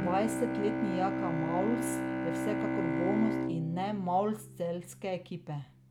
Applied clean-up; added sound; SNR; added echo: none; Bowed string instrument; 0 dB; none.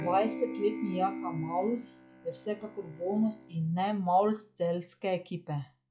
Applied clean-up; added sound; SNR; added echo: classical method log-MMSE.